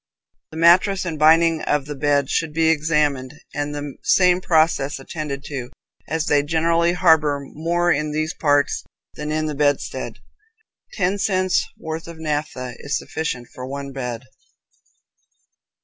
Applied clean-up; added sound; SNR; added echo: none; none; none; none.